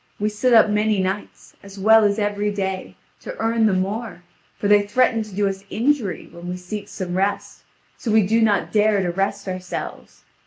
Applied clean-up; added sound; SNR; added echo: none; none; none; none.